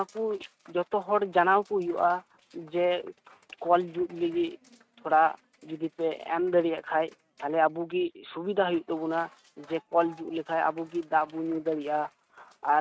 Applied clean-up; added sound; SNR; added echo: neural mask model RNNoise.